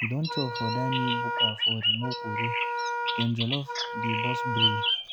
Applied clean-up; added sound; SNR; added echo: none; Wind instrument, woodwind instrument + Bird vocalization, bird call, bird song; -3 dB; none.